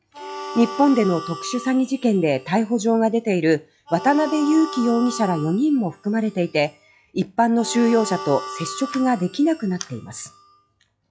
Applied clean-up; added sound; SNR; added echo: classical method log-MMSE.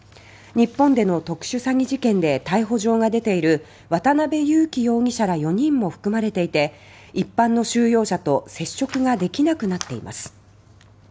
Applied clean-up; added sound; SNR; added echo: none; none; none; none.